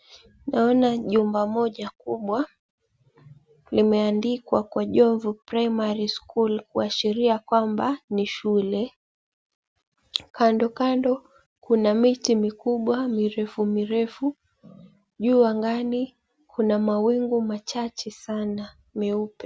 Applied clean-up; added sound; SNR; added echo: none; none; none; none.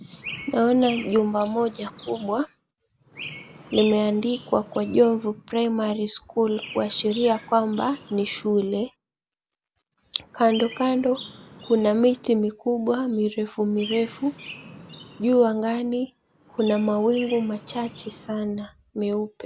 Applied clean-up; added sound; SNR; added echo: none; Chirp, tweet; 18 dB; none.